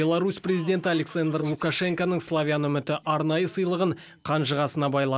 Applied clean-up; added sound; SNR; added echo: neural mask model Resemble Enhance denoiser.